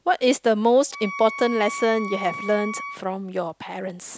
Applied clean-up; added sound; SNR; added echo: none; Wind instrument, woodwind instrument; 11 dB; none.